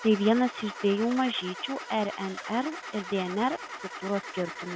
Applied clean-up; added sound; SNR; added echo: none; Engine starting / Car; 11 dB; none.